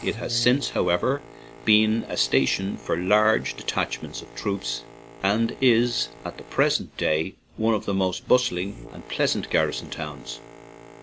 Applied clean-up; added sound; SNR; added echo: none; Boat, Water vehicle; 19 dB; none.